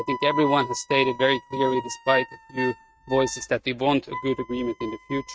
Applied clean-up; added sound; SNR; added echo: neural mask model RNNoise.